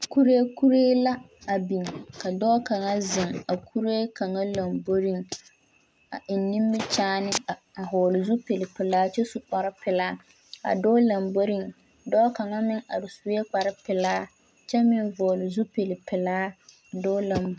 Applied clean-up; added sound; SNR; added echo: none; none; none; none.